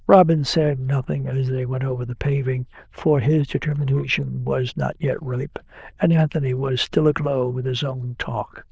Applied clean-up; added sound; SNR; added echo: neural diffusion model UNIVERSE++.